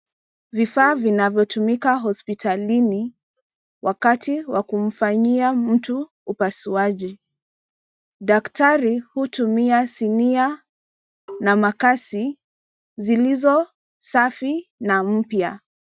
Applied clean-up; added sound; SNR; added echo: neural mask model RNNoise.